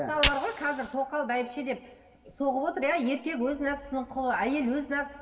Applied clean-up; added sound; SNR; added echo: none; Fire; 8 dB; reverberation time 2.2 s.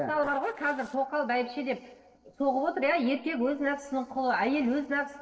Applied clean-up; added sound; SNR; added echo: neural separator model SepFormer DNS4.